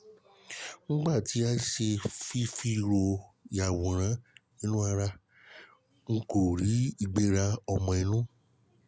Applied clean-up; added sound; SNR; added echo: none; none; none; none.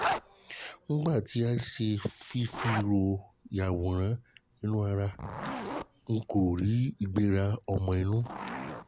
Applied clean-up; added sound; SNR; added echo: none; Zipper (clothing); 11 dB; none.